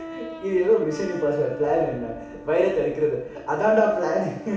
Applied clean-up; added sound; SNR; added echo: none; Brass instrument; 17 dB; reverberation time 0.8 s.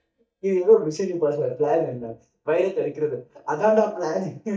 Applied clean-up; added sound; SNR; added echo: neural mask model DeepFilterNet 3.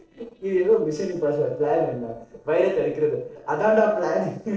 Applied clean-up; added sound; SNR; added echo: neural separator model SepFormer DNS4.